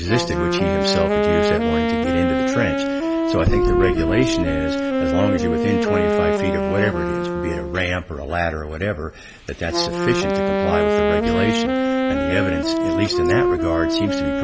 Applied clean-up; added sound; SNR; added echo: none; Wind instrument, woodwind instrument; -3 dB; none.